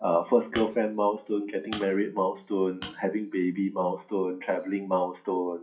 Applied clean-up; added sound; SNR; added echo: classical method WPE with log-MMSE.